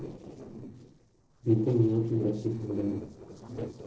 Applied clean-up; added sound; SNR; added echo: neural separator model SepFormer DNS4.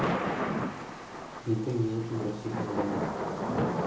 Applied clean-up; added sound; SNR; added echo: none; Thunder / Rain; -2 dB; reverberation time 1.2 s.